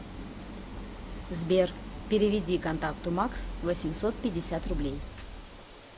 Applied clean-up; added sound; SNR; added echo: none; Idling; 8 dB; none.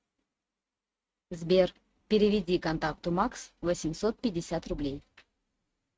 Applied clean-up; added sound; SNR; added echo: neural mask model RNNoise.